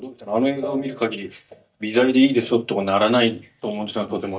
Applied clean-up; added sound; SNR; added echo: neural mask model DeepFilterNet 3.